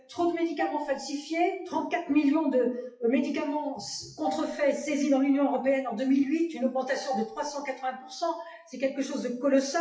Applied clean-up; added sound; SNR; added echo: classical method WPE with log-MMSE.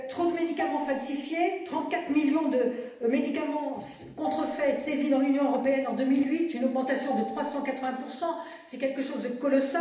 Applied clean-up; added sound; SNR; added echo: none; Marimba, xylophone; 14 dB; reverberation time 0.8 s.